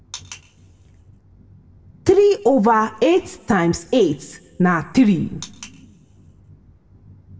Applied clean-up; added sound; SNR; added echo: none; none; none; reverberation time 0.7 s.